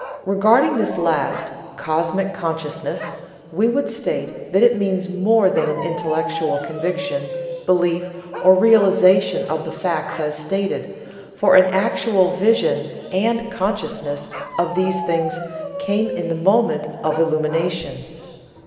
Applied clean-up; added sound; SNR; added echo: none; Bark; 14 dB; reverberation time 2.2 s.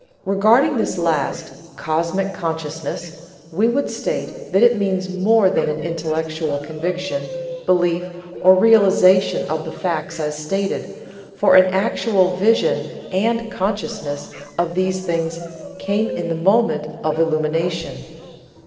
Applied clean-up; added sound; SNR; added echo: neural separator model SepFormer DNS4.